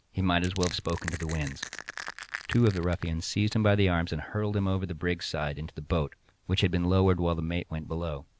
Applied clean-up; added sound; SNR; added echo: none; Crushing; 12 dB; none.